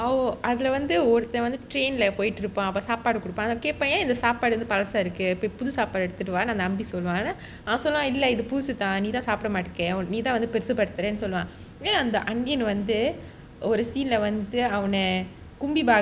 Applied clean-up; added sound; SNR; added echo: none; none; none; none.